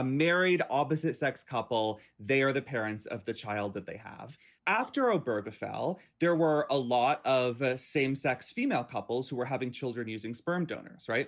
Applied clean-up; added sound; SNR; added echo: none; none; none; none.